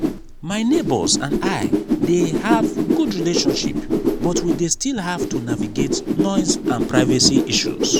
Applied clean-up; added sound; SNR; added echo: none; Whoosh, swoosh, swish; -1 dB; none.